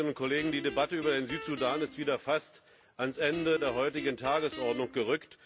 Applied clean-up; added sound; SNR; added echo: none; Guitar; 12 dB; none.